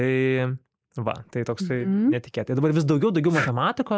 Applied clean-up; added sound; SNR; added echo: neural mask model Resemble Enhance denoiser.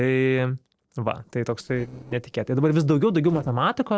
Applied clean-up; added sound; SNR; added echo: neural separator model SepFormer DNS4.